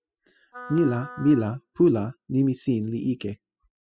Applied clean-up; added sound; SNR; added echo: classical method spectral subtraction.